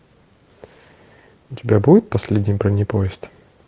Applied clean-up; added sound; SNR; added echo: none; none; none; none.